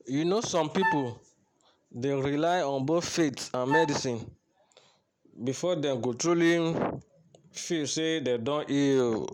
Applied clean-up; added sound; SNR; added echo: none; Wind instrument, woodwind instrument; 4 dB; none.